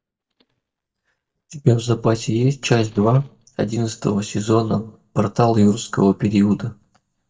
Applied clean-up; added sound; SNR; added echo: neural mask model DeepFilterNet 3.